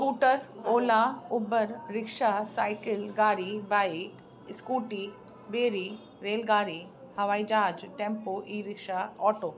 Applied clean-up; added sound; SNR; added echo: none; none; none; none.